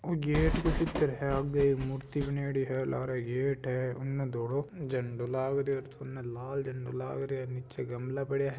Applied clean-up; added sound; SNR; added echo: none; Train; 3 dB; none.